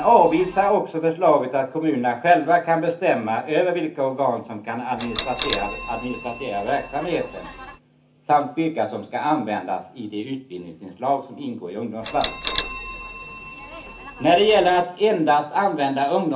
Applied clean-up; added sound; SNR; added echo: none; Bell; 15 dB; reverberation time 0.3 s.